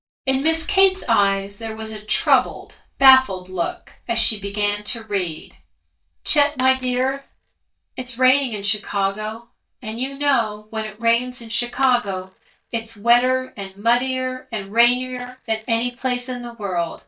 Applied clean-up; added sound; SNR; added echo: neural mask model DeepFilterNet 3.